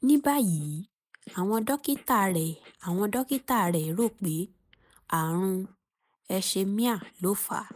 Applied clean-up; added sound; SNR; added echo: neural mask model Resemble Enhance denoiser.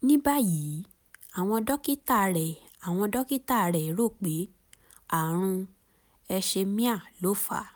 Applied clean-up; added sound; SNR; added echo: none; none; none; none.